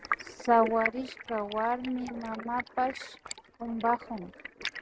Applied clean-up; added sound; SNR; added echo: neural mask model RNNoise.